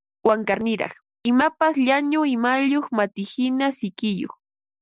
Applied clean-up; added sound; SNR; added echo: none; none; none; none.